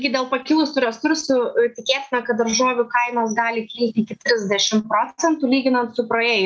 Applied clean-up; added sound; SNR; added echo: none; none; none; none.